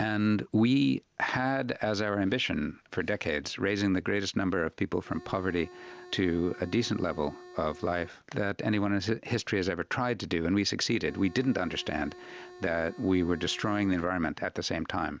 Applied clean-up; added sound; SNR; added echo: none; Organ; 18 dB; none.